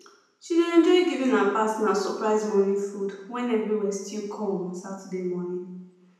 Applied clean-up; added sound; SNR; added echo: none; none; none; reverberation time 0.9 s.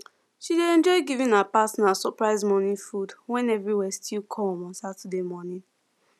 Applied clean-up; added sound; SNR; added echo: none; none; none; none.